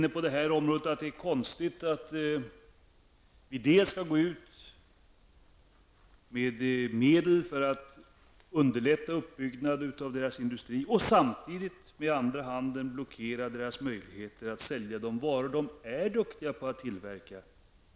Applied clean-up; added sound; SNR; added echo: none; none; none; none.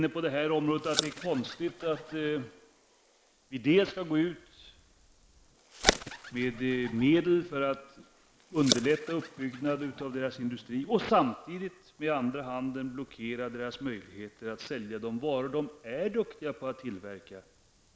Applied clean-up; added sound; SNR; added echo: neural mask model Resemble Enhance denoiser.